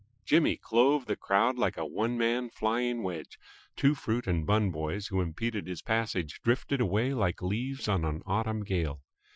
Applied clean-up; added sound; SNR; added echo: classical method Wiener filter.